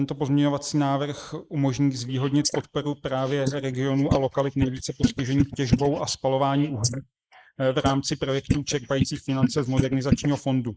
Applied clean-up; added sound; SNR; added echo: neural mask model Resemble Enhance denoiser.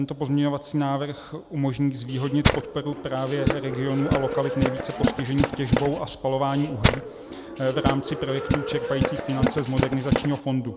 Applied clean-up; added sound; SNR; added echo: none; Tools; 0 dB; none.